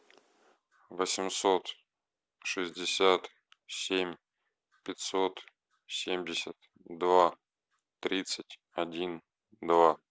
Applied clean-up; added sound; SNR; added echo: none; none; none; none.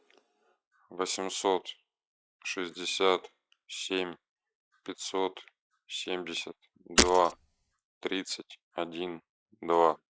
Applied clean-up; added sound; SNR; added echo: classical method log-MMSE.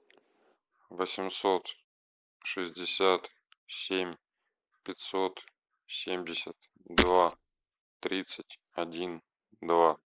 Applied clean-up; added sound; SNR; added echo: neural mask model Resemble Enhance denoiser.